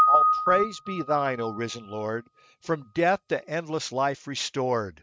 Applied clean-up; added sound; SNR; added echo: neural mask model RNNoise.